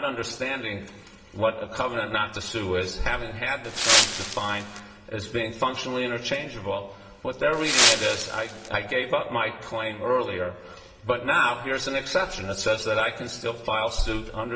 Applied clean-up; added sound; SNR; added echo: none; Wind; -4 dB; reverberation time 1.0 s.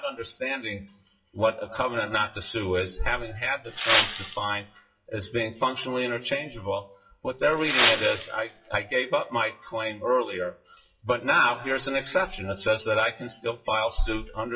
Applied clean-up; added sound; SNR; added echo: classical method WPE with log-MMSE.